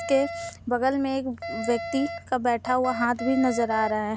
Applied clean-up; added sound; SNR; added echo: none; Alarm; 10 dB; none.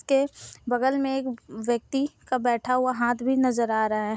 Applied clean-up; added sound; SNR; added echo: none; none; none; none.